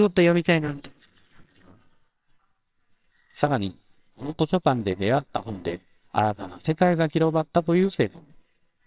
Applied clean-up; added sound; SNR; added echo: neural separator model SepFormer WHAMR!.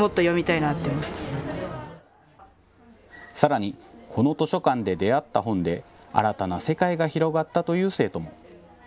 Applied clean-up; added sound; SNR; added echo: none; none; none; none.